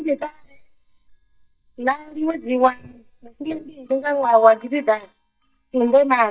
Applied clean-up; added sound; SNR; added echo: neural mask model DeepFilterNet 3.